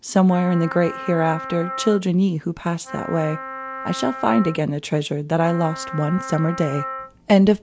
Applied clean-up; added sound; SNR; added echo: none; Wind instrument, woodwind instrument; 12 dB; none.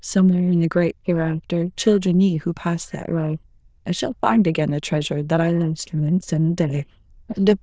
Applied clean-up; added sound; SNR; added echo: neural diffusion model UNIVERSE++.